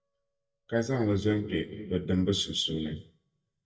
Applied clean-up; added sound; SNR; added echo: neural mask model DeepFilterNet 3.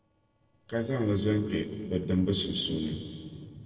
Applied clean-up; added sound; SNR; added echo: neural separator model SepFormer DNS4.